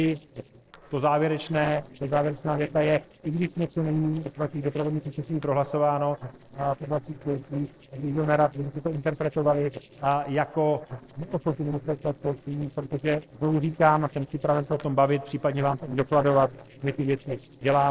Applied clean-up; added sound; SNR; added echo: neural separator model SepFormer DNS4.